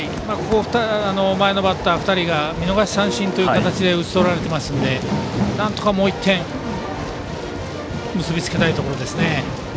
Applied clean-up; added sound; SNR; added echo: none; Computer keyboard; 19 dB; none.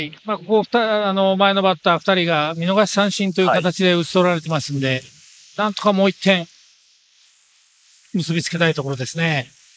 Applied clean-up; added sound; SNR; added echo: neural mask model Resemble Enhance denoiser.